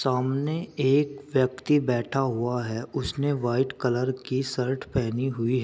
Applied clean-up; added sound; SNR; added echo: none; none; none; none.